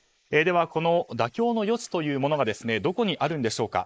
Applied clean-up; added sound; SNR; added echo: neural mask model Resemble Enhance denoiser.